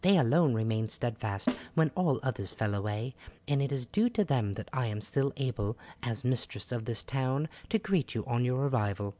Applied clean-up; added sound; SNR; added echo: none; Snare drum; 9 dB; none.